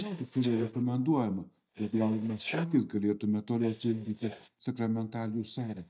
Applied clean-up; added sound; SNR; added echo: neural mask model DeepFilterNet 3.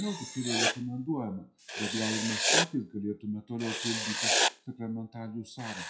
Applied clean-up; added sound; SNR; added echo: classical method WPE with log-MMSE.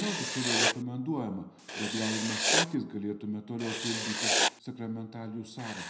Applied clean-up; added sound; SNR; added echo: none; Writing; -3 dB; reverberation time 0.7 s.